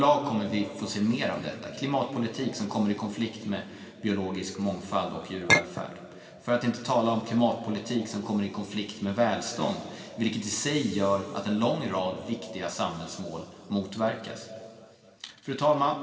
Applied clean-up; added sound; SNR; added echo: none; Chink, clink; -3 dB; reverberation time 2.4 s.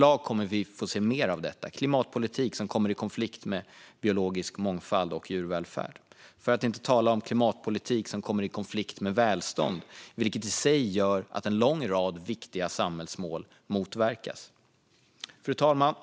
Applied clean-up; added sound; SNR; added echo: none; none; none; none.